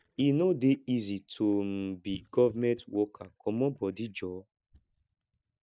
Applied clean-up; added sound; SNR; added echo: neural mask model DeepFilterNet 3.